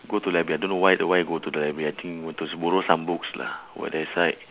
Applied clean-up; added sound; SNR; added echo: none; none; none; none.